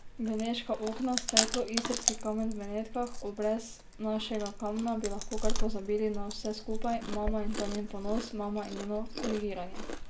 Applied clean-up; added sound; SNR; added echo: none; Chewing, mastication; 0 dB; none.